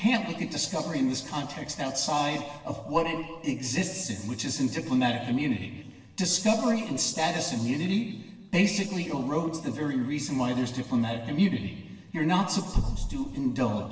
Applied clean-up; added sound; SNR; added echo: neural separator model SepFormer DNS4.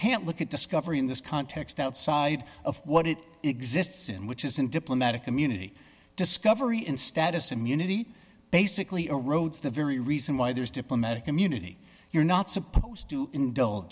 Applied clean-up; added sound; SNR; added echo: none; none; none; none.